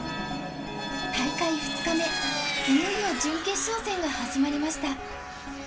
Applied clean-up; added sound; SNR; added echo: none; Vehicle; 5 dB; reverberation time 0.2 s.